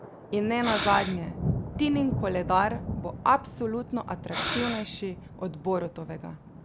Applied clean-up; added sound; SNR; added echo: none; Breathing + Thunder; 5 dB; none.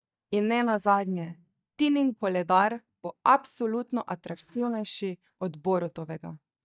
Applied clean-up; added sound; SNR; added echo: neural mask model DeepFilterNet 3.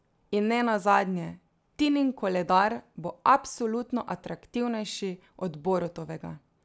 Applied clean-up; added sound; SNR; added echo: none; none; none; none.